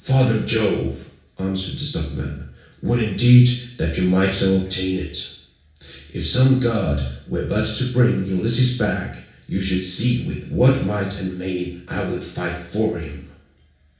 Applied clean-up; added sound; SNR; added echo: none; none; none; reverberation time 0.6 s.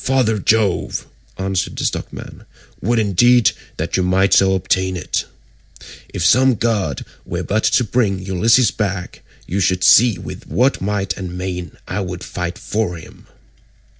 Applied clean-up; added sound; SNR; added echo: none; none; none; none.